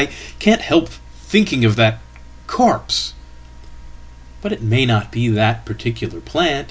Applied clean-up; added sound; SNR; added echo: none; none; none; none.